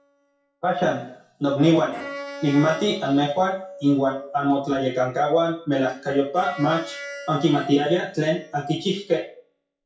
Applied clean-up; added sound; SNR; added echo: classical method WPE with log-MMSE.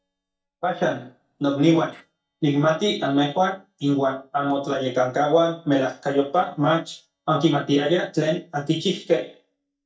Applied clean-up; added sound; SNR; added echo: neural mask model DeepFilterNet 3.